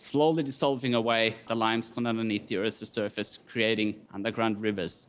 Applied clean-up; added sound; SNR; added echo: none; none; none; none.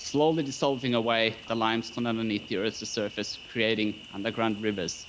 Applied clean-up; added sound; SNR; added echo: none; Cricket; 18 dB; none.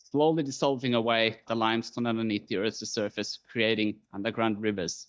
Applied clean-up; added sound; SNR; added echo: neural mask model DeepFilterNet 3.